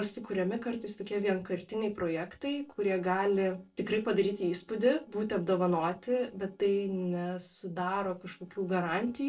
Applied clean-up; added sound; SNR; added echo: neural separator model SepFormer DNS4.